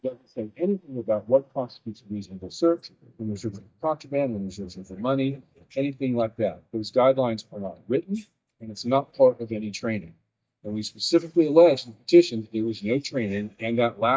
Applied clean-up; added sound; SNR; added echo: neural mask model DeepFilterNet 3.